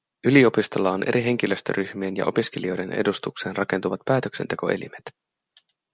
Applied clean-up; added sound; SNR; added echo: none; none; none; none.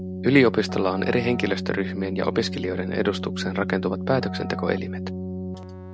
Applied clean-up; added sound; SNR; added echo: none; Keyboard (musical); 5 dB; none.